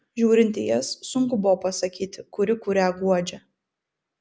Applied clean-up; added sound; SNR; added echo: none; none; none; none.